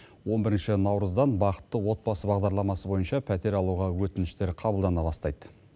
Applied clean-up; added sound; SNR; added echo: none; none; none; none.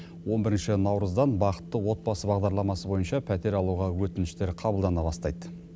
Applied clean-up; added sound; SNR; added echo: none; Wind; 16 dB; none.